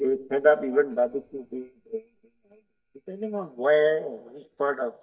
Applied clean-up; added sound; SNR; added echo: neural mask model DeepFilterNet 3.